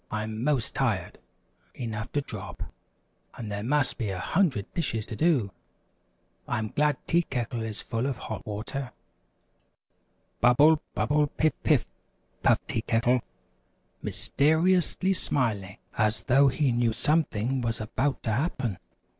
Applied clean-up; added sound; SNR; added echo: none; none; none; none.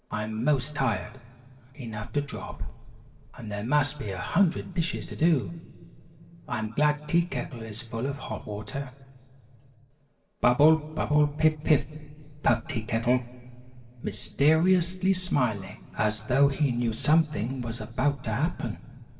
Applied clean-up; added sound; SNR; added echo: none; none; none; reverberation time 2.3 s.